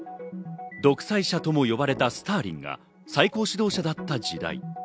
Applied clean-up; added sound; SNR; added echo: none; Brass instrument; 18 dB; none.